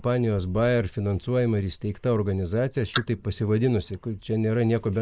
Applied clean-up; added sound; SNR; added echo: neural mask model Resemble Enhance denoiser.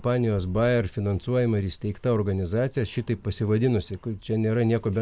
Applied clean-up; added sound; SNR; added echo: none; none; none; none.